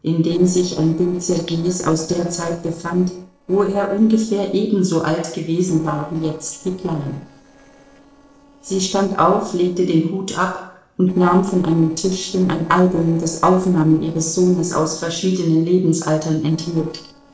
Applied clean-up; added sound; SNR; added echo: neural separator model SepFormer DNS4.